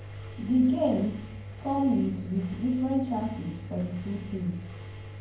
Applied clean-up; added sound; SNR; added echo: none; Engine; 11 dB; reverberation time 0.9 s.